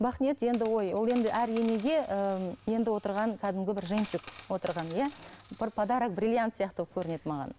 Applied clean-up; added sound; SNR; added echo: none; Coin (dropping); 12 dB; none.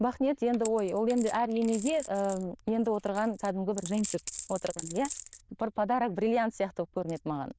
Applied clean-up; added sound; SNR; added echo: neural diffusion model UNIVERSE++.